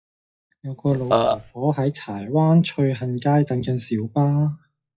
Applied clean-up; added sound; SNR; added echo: classical method WPE with log-MMSE.